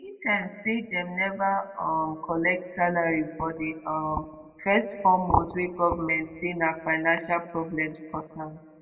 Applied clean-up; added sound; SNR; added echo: none; none; none; reverberation time 0.7 s.